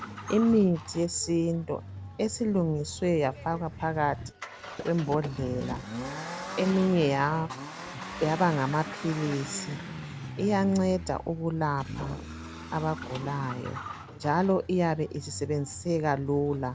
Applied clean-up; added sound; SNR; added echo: none; Accelerating, revving, vroom; 11 dB; none.